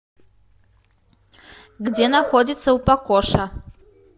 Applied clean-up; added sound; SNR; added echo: none; none; none; none.